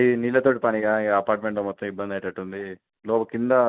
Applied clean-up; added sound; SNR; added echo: none; none; none; none.